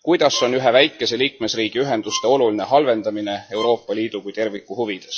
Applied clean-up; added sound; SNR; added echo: classical method log-MMSE.